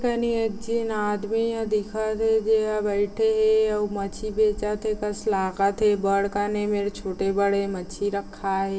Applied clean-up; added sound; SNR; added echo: none; none; none; reverberation time 2.6 s.